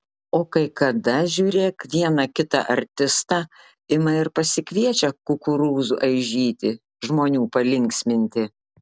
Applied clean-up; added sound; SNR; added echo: none; none; none; none.